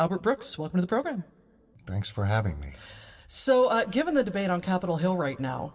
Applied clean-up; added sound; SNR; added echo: none; none; none; reverberation time 0.7 s.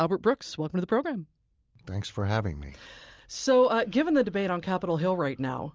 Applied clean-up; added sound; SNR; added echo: none; none; none; none.